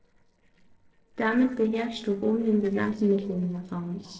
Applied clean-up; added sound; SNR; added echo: neural separator model SepFormer DNS4.